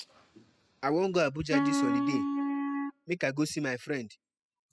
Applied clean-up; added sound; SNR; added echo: classical method spectral subtraction.